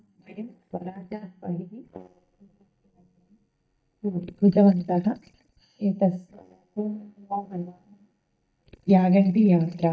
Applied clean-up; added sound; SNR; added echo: neural mask model DeepFilterNet 3.